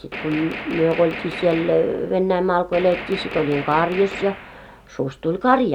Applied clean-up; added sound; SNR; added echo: none; Gunshot, gunfire; 12 dB; none.